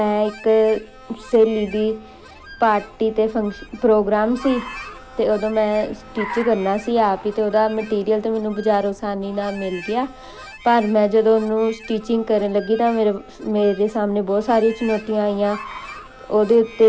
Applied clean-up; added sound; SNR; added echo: none; Car + Harmonica; 19 dB; none.